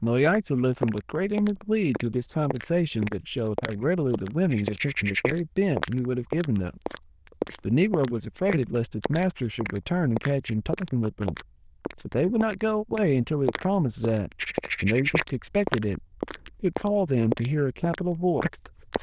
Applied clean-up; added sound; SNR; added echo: neural diffusion model UNIVERSE++.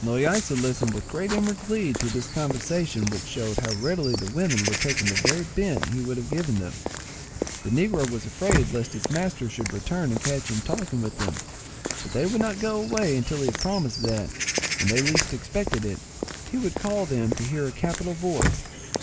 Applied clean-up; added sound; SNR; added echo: none; Walk, footsteps / Bird vocalization, bird call, bird song; 4 dB; none.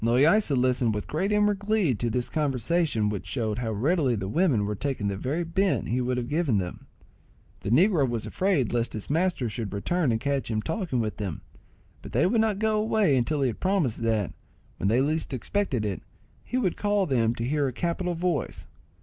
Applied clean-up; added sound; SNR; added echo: none; none; none; none.